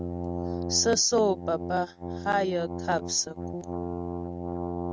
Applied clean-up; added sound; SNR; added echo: neural mask model RNNoise.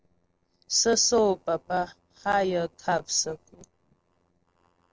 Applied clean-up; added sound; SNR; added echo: neural separator model SepFormer DNS4.